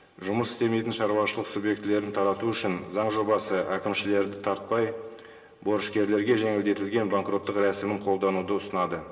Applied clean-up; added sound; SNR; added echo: none; none; none; reverberation time 0.8 s.